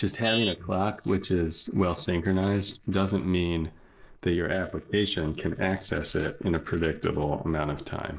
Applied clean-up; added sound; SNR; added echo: neural mask model Resemble Enhance denoiser.